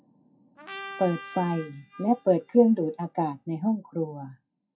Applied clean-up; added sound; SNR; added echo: classical method WPE with log-MMSE.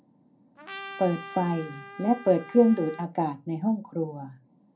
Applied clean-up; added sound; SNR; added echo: none; Trumpet; 16 dB; reverberation time 0.2 s.